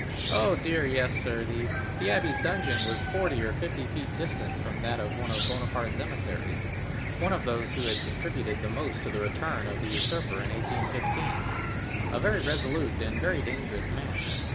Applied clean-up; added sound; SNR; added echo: none; Cricket / Chicken, rooster; -2 dB; none.